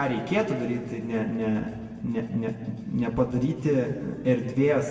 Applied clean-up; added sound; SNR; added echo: none; none; none; reverberation time 1.7 s.